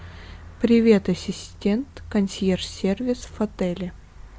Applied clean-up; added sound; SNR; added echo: none; none; none; none.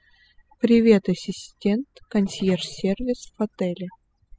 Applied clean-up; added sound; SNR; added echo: classical method spectral subtraction.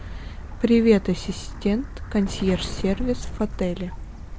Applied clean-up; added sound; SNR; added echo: none; Explosion + Stream / Bird; 9 dB; none.